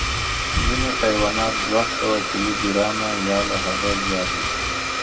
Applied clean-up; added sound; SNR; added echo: none; Domestic sounds, home sounds; -2 dB; reverberation time 1.5 s.